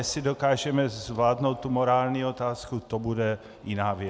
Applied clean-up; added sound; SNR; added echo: none; none; none; none.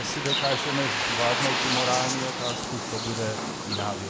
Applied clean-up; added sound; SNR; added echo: none; Bird; -2 dB; none.